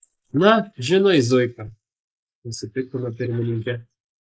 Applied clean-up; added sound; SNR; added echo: neural mask model Resemble Enhance denoiser.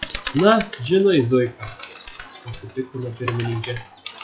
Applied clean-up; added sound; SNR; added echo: classical method log-MMSE.